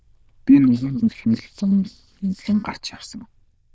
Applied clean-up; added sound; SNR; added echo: neural diffusion model UNIVERSE++.